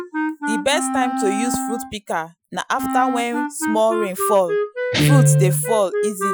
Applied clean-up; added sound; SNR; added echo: classical method Wiener filter.